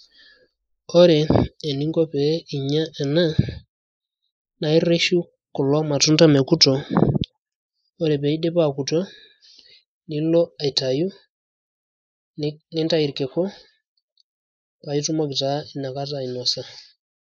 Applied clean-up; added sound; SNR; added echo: neural mask model Resemble Enhance denoiser.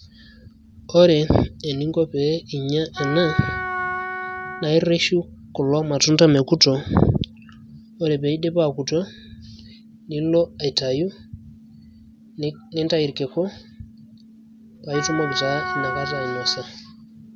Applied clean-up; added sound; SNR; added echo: none; Wind instrument, woodwind instrument; 6 dB; none.